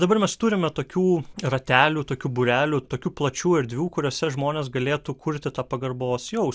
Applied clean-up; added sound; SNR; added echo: none; none; none; none.